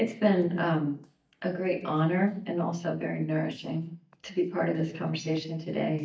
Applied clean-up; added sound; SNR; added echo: neural mask model DeepFilterNet 3.